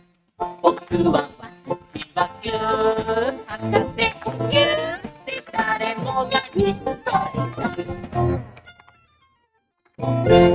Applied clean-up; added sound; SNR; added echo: neural mask model RNNoise.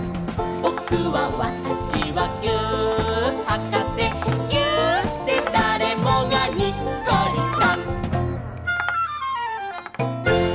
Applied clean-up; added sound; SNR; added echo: none; Tap; 17 dB; none.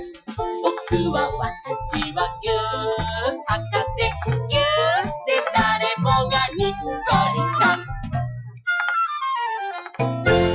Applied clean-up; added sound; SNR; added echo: classical method Wiener filter.